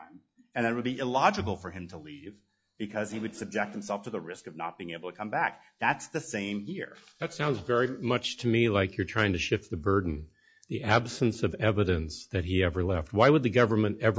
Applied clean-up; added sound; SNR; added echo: classical method log-MMSE.